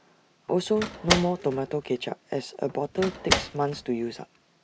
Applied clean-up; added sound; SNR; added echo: none; Slam; 3 dB; none.